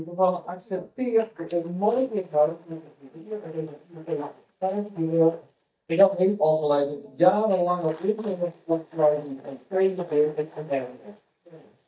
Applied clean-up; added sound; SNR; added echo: neural mask model DeepFilterNet 3.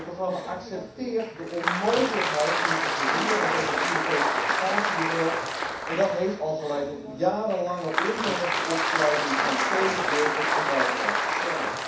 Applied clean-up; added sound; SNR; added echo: none; Applause; -2 dB; reverberation time 0.7 s.